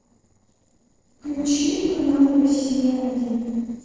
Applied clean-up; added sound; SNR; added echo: neural separator model SepFormer DNS4.